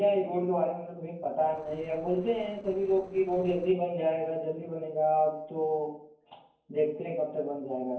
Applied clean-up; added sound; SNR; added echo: neural separator model SepFormer DNS4.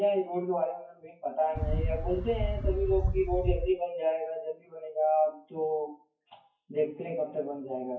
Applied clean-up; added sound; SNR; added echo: classical method WPE with log-MMSE.